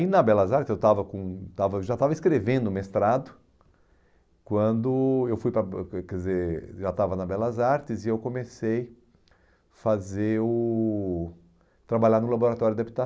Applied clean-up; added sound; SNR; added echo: none; none; none; none.